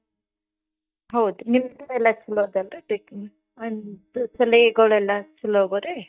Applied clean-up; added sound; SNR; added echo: neural mask model DeepFilterNet 3.